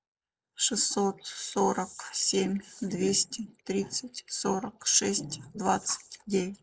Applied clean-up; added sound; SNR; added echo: neural mask model Resemble Enhance denoiser.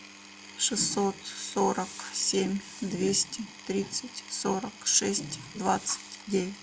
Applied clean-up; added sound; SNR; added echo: none; Power tool; 17 dB; none.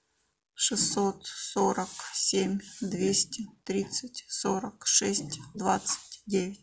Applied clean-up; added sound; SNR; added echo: none; none; none; none.